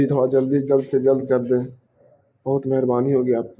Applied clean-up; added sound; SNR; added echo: neural mask model Resemble Enhance denoiser.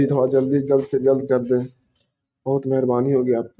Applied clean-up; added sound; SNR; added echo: neural mask model RNNoise.